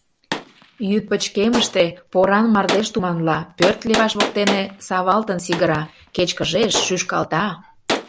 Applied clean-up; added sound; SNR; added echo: none; Gunshot, gunfire; 8 dB; none.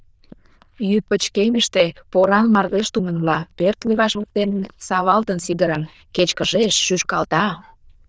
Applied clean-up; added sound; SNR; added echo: neural diffusion model UNIVERSE++.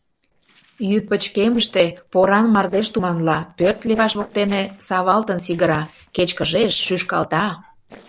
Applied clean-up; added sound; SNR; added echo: neural separator model SepFormer DNS4.